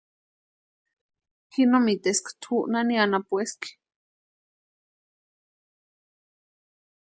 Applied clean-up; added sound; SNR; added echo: none; none; none; none.